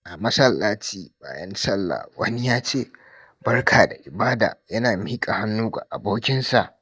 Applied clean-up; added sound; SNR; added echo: neural mask model DeepFilterNet 3.